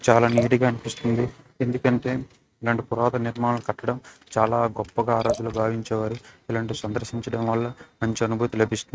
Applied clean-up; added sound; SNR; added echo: neural mask model RNNoise.